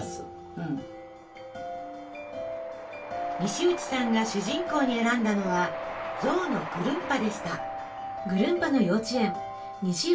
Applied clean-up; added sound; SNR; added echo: none; Train; 12 dB; reverberation time 0.2 s.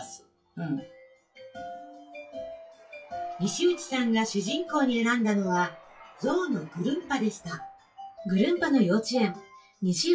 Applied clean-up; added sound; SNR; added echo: classical method WPE with log-MMSE.